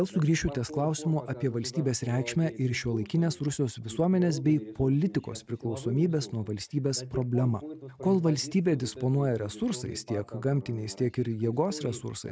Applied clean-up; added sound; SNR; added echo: none; none; none; none.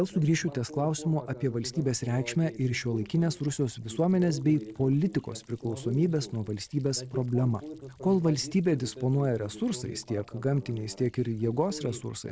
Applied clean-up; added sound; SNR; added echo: neural separator model SepFormer DNS4.